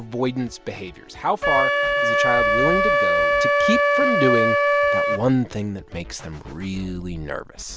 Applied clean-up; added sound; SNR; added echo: none; Wind instrument, woodwind instrument; -4 dB; none.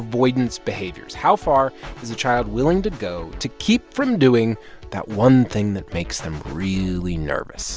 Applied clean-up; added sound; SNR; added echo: none; none; none; none.